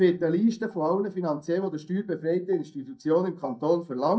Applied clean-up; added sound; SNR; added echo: neural mask model DeepFilterNet 3.